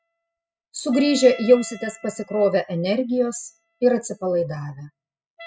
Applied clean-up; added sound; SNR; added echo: classical method spectral subtraction.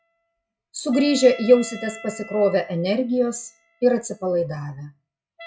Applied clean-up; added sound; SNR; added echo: classical method log-MMSE.